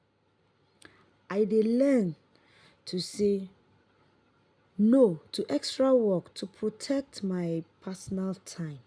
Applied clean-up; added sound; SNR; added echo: none; none; none; none.